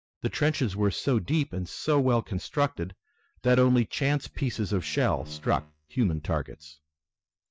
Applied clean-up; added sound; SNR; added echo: neural mask model DeepFilterNet 3.